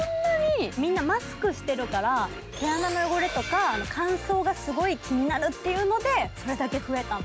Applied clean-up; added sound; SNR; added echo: none; none; none; none.